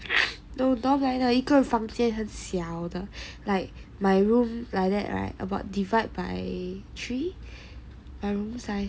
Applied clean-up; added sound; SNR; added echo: none; none; none; none.